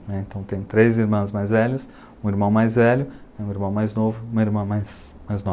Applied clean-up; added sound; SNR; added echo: none; none; none; none.